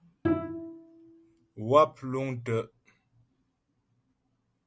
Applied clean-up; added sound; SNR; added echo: none; Bowed string instrument; 4 dB; none.